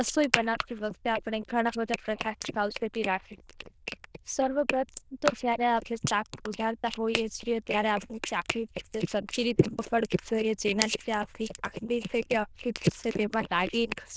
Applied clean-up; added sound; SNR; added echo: neural diffusion model UNIVERSE++.